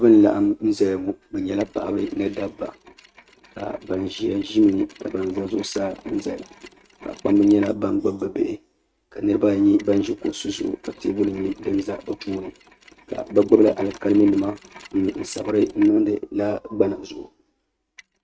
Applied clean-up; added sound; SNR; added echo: neural mask model RNNoise.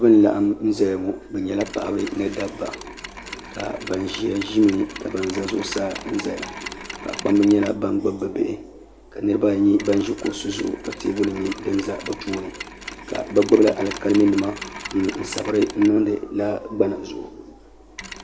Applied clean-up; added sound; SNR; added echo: none; Mechanisms; 15 dB; none.